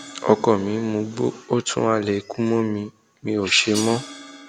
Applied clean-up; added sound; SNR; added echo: none; Crash cymbal; 18 dB; none.